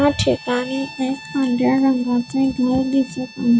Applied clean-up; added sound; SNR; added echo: none; Bowed string instrument; 20 dB; none.